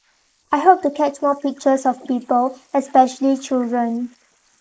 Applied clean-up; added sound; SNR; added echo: neural mask model Resemble Enhance denoiser.